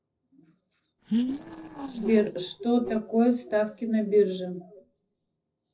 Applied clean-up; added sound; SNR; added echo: neural separator model SepFormer DNS4.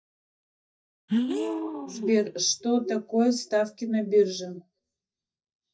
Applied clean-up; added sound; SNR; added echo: neural mask model DeepFilterNet 3.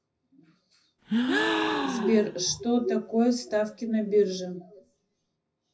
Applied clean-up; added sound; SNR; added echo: none; Gasp; 2 dB; reverberation time 0.4 s.